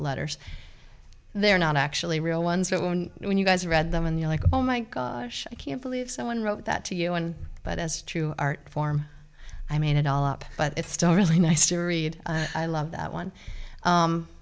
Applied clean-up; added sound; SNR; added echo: none; none; none; none.